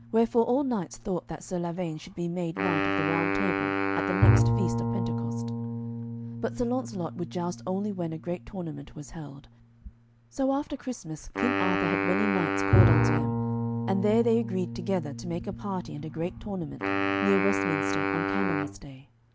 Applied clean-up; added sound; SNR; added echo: none; Wind instrument, woodwind instrument + Bowed string instrument; -2 dB; none.